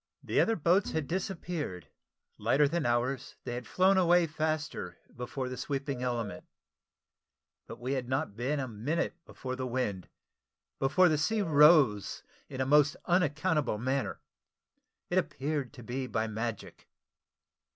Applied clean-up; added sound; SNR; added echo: none; Telephone + Bowed string instrument; 15 dB; none.